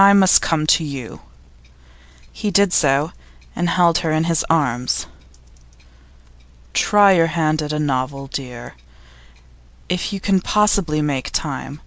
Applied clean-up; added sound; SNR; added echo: none; none; none; none.